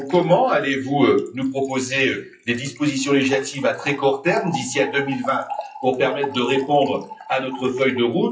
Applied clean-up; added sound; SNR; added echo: classical method WPE with log-MMSE.